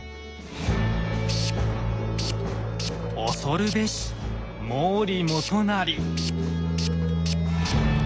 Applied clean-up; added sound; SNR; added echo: none; Tools; 12 dB; none.